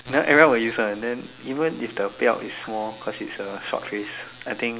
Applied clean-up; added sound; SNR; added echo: none; none; none; none.